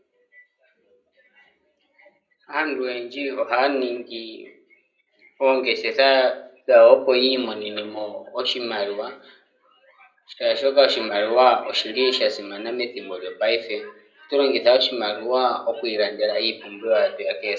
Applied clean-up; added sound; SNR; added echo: none; none; none; reverberation time 0.4 s.